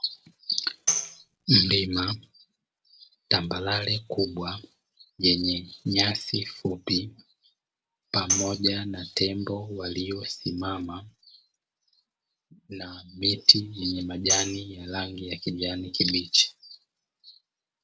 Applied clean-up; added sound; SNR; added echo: none; Tambourine; 4 dB; none.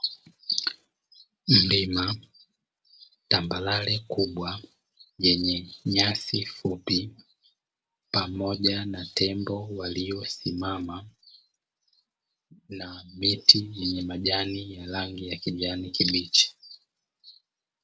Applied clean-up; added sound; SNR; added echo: none; none; none; none.